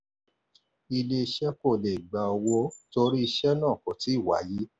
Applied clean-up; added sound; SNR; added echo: none; Chirp, tweet; 14 dB; none.